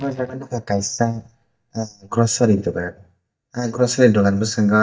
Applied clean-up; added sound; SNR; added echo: neural mask model DeepFilterNet 3.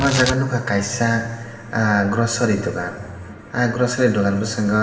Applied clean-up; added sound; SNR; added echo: none; Tearing; 15 dB; reverberation time 2.3 s.